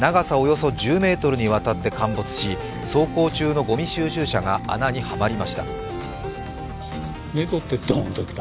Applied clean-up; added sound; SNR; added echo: none; none; none; none.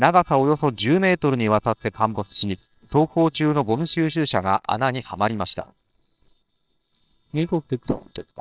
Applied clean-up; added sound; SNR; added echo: neural separator model SepFormer WHAMR!.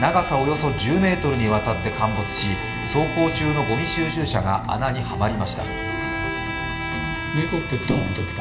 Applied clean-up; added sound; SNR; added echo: none; Bowed string instrument; 9 dB; reverberation time 0.9 s.